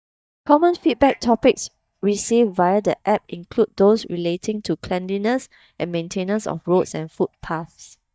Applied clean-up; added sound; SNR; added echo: neural mask model DeepFilterNet 3.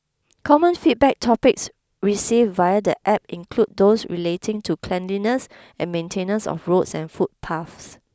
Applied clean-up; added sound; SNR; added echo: none; none; none; none.